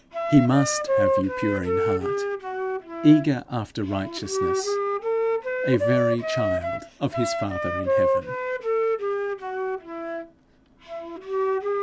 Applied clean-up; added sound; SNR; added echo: none; Wind instrument, woodwind instrument; -1 dB; none.